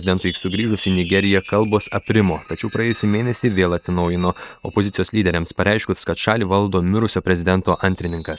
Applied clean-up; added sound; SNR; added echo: neural mask model RNNoise.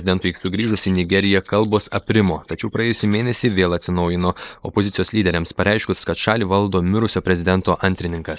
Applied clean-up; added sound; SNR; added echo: neural mask model Resemble Enhance denoiser.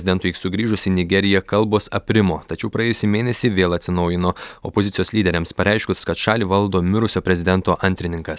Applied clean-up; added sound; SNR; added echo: none; none; none; none.